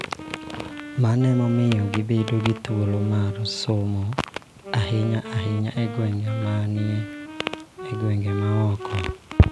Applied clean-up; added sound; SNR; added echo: none; Wind instrument, woodwind instrument; 13 dB; none.